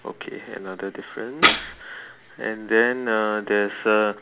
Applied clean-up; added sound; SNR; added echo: none; Tambourine; 0 dB; none.